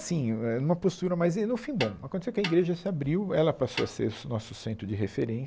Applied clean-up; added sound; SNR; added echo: none; Snare drum; 12 dB; none.